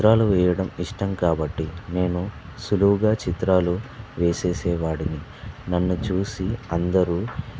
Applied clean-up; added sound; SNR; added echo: none; none; none; none.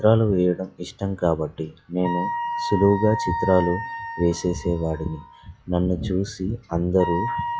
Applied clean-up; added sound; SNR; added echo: classical method log-MMSE.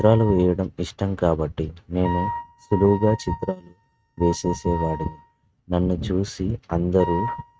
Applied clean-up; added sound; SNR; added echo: neural mask model RNNoise.